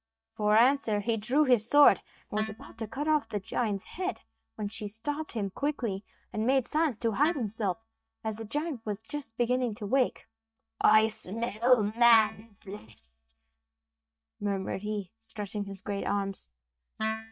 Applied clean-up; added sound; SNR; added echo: neural mask model DeepFilterNet 3.